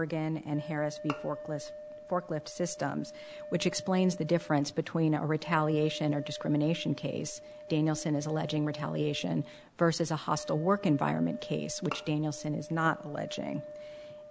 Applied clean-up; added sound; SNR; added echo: none; Bowed string instrument + Wind instrument, woodwind instrument; 14 dB; none.